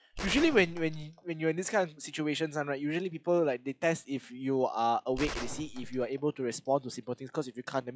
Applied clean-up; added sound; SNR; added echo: classical method log-MMSE.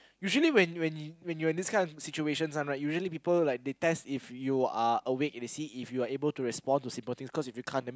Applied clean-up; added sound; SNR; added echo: none; none; none; none.